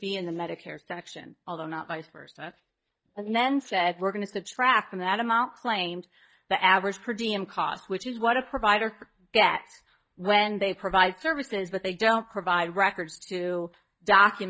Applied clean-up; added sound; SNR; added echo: neural mask model DeepFilterNet 3.